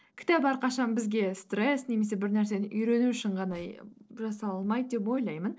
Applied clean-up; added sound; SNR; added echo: neural separator model SepFormer DNS4.